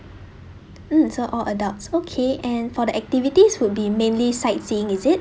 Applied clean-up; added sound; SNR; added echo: none; none; none; none.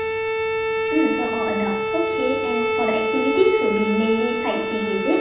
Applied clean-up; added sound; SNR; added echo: none; Bowed string instrument; 0 dB; reverberation time 0.9 s.